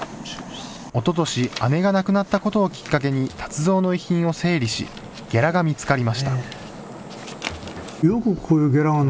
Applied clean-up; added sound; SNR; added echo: none; none; none; none.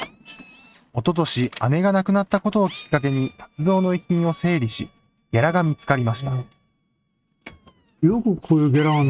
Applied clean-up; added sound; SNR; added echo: neural mask model RNNoise.